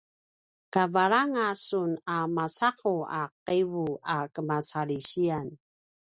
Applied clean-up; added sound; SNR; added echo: none; none; none; none.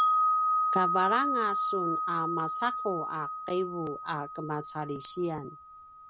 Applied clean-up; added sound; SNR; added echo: none; Wind chime; -3 dB; none.